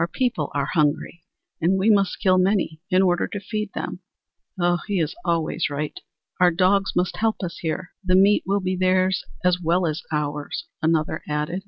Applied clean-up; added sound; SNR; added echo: none; none; none; none.